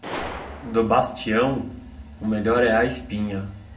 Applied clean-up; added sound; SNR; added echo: none; Gunshot, gunfire; 16 dB; reverberation time 0.3 s.